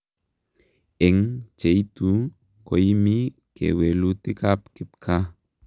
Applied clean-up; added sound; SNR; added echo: none; none; none; none.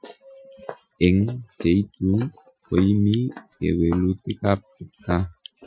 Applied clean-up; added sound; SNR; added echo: classical method Wiener filter.